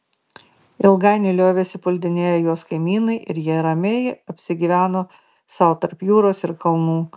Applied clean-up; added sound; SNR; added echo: none; none; none; none.